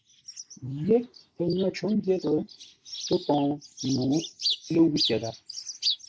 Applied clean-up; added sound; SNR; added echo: neural mask model Resemble Enhance denoiser.